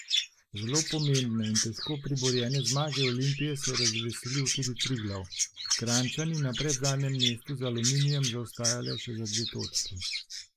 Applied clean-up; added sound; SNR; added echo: neural mask model Resemble Enhance denoiser.